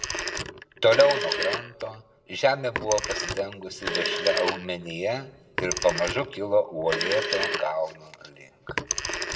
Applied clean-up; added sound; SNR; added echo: none; Telephone; 4 dB; reverberation time 0.7 s.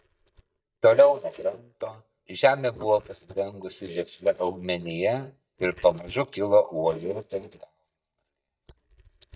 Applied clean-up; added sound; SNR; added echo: neural mask model DeepFilterNet 3.